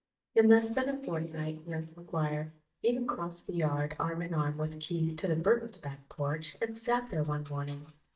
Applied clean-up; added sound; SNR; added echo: neural mask model DeepFilterNet 3.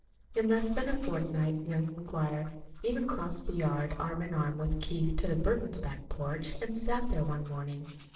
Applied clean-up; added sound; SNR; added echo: neural separator model SepFormer DNS4.